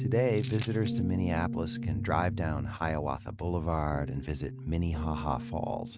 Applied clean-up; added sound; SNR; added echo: neural mask model RNNoise.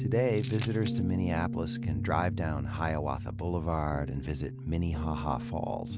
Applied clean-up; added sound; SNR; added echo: none; Coin (dropping); 16 dB; none.